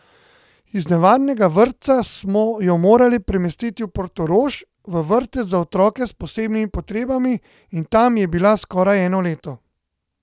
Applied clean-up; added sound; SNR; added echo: none; none; none; none.